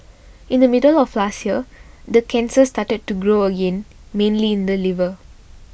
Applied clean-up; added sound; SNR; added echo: none; none; none; none.